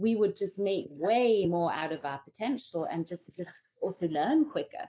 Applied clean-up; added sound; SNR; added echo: neural mask model Resemble Enhance denoiser.